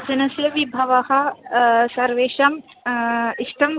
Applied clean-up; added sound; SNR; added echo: none; none; none; none.